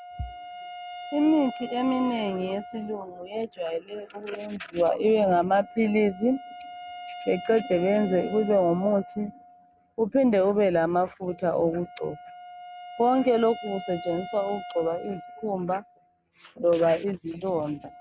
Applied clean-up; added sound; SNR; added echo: none; Wind instrument, woodwind instrument; 16 dB; none.